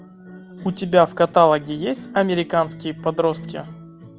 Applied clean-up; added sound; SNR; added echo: none; none; none; none.